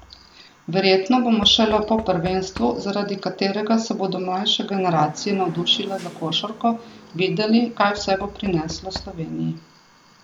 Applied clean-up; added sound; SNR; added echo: none; Hiss / Bus / Engine + Knock / Wood; 19 dB; none.